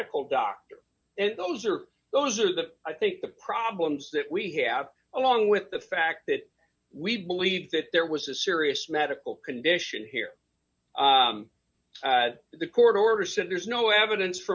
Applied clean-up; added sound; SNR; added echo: none; none; none; none.